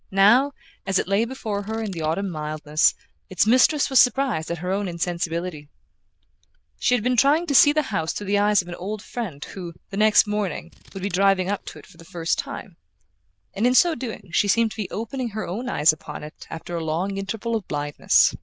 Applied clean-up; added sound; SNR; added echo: neural diffusion model UNIVERSE++.